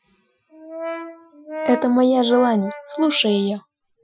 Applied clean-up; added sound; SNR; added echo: classical method Wiener filter.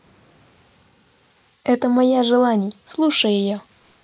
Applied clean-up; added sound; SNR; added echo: neural mask model Resemble Enhance denoiser.